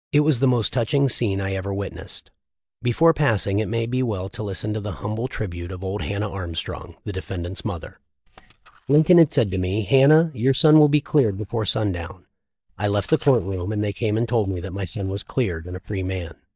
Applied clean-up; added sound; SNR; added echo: neural mask model DeepFilterNet 3.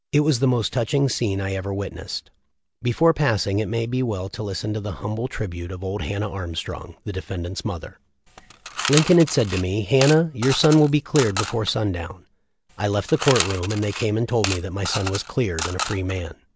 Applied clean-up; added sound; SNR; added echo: none; Coin (dropping) / Mechanisms; 8 dB; none.